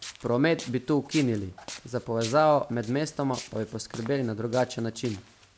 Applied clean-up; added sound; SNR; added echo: none; Walk, footsteps; 17 dB; none.